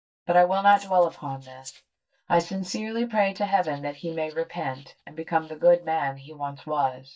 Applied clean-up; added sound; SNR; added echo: neural mask model DeepFilterNet 3.